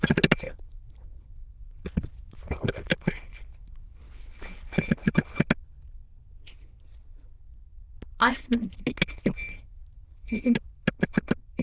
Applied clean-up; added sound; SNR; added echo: neural diffusion model UNIVERSE++.